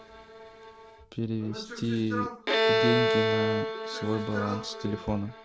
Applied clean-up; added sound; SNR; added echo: none; Bowed string instrument; -1 dB; none.